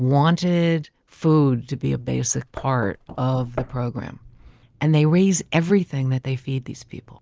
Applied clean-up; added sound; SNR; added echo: neural mask model Resemble Enhance denoiser.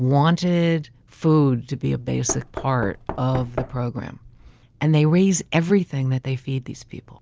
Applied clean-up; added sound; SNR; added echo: none; Knock; 13 dB; none.